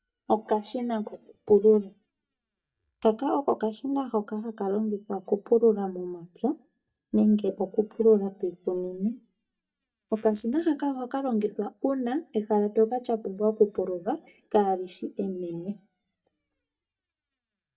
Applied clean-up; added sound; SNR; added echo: neural mask model DeepFilterNet 3.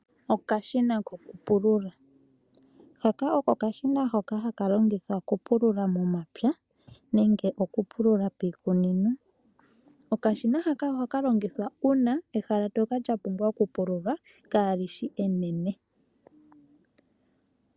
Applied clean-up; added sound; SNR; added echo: none; none; none; none.